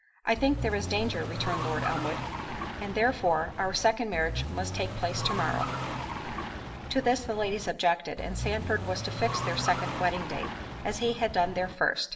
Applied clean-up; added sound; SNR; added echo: none; Car; 5 dB; reverberation time 1.0 s.